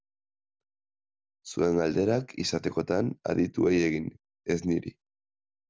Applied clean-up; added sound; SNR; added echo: none; none; none; none.